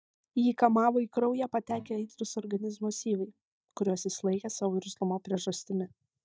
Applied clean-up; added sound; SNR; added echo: neural mask model DeepFilterNet 3.